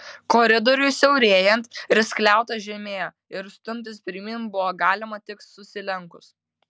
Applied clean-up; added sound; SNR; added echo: none; none; none; none.